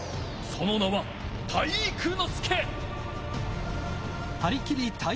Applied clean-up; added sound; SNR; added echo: none; none; none; none.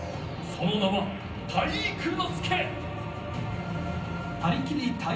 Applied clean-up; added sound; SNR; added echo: none; none; none; reverberation time 0.6 s.